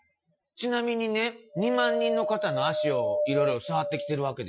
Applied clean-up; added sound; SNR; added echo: classical method Wiener filter.